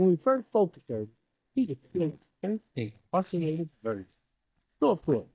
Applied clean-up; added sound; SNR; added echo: neural mask model DeepFilterNet 3.